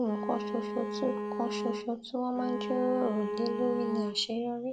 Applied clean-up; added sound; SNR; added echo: none; Bowed string instrument; 4 dB; none.